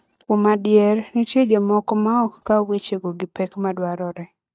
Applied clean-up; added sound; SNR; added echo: neural mask model DeepFilterNet 3.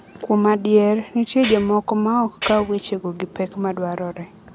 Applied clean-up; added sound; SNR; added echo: none; Tools; 8 dB; none.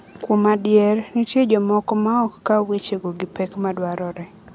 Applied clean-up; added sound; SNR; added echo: none; none; none; none.